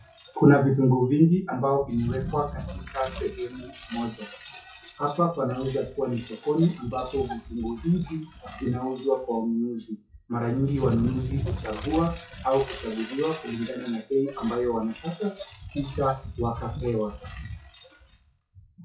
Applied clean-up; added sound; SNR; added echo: classical method WPE with log-MMSE.